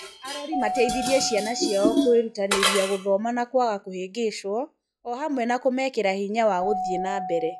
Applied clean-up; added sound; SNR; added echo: classical method log-MMSE.